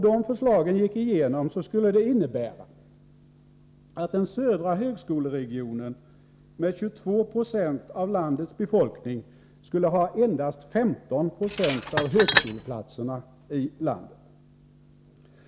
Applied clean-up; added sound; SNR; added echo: none; Tools; -2 dB; none.